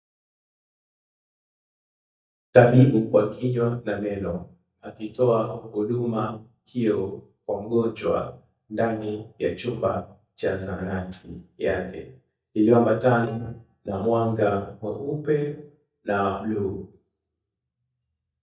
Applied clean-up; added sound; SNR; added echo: neural mask model DeepFilterNet 3.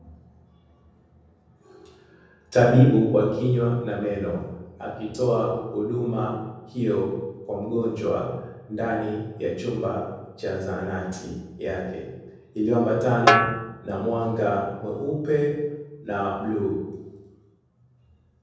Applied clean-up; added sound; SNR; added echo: none; Snare drum; -1 dB; reverberation time 1.1 s.